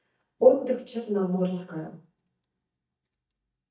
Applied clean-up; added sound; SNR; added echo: neural mask model DeepFilterNet 3.